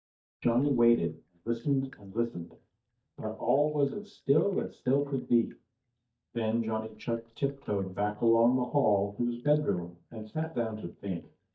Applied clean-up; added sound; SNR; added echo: neural mask model DeepFilterNet 3.